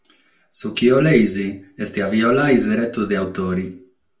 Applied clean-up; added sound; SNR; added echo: none; none; none; reverberation time 0.3 s.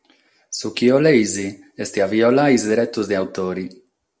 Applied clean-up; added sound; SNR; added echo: none; none; none; none.